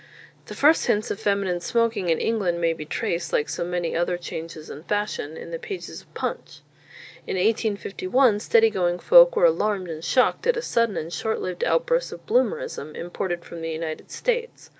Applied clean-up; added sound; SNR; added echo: none; none; none; none.